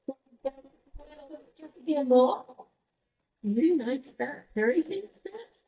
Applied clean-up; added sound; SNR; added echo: neural mask model DeepFilterNet 3.